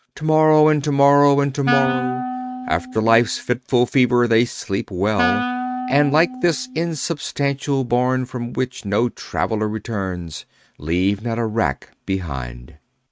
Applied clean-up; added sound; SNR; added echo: neural mask model RNNoise.